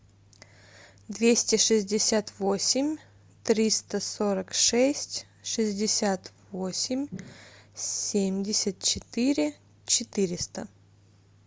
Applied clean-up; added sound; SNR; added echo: none; none; none; none.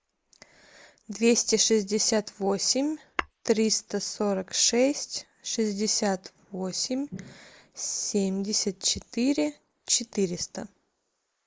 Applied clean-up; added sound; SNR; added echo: neural mask model Resemble Enhance denoiser.